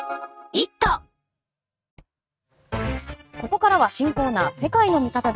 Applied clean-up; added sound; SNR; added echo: neural mask model RNNoise.